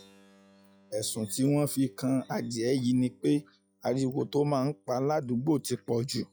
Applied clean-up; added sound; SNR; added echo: classical method log-MMSE.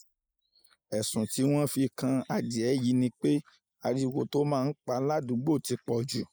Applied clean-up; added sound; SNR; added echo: neural mask model Resemble Enhance denoiser.